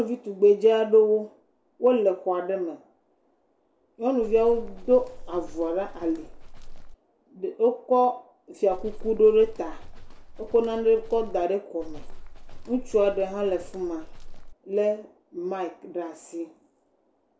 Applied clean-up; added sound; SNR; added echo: none; Livestock, farm animals, working animals; 11 dB; none.